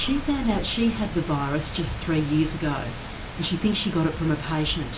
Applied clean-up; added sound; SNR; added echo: none; Rain; 10 dB; reverberation time 0.4 s.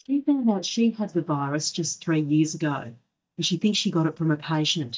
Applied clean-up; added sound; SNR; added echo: neural mask model DeepFilterNet 3.